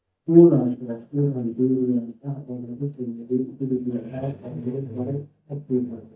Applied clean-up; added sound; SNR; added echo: neural mask model DeepFilterNet 3.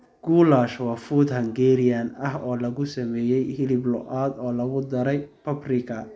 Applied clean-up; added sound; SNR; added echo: none; none; none; none.